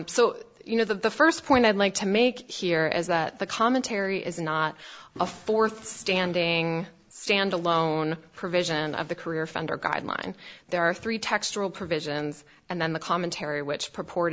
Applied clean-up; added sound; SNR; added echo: none; none; none; none.